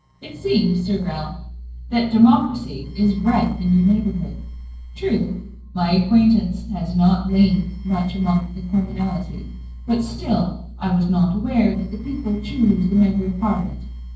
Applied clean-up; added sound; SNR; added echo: neural separator model SepFormer DNS4.